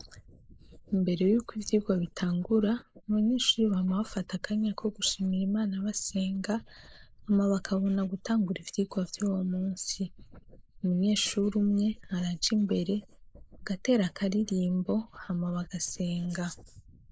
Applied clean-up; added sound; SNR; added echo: neural mask model Resemble Enhance denoiser.